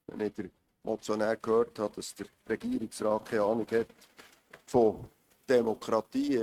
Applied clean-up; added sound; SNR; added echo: neural mask model RNNoise.